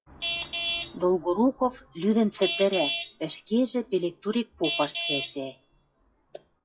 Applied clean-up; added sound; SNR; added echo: classical method WPE with log-MMSE.